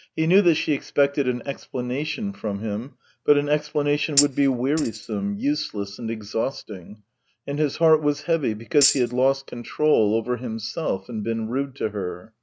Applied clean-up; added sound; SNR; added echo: neural mask model RNNoise.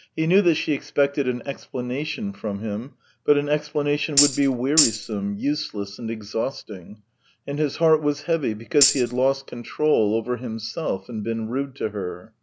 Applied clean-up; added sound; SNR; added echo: none; Tambourine; -1 dB; none.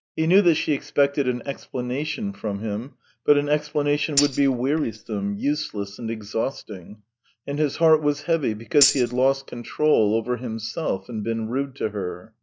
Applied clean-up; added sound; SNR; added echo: neural mask model DeepFilterNet 3.